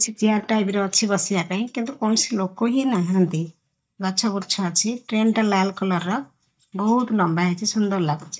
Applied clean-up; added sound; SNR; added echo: neural mask model DeepFilterNet 3.